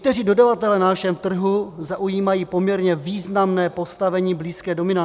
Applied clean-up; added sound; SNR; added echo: none; none; none; none.